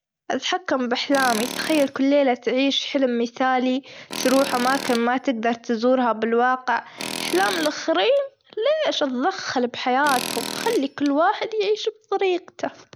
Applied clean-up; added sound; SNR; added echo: none; Tools; 13 dB; none.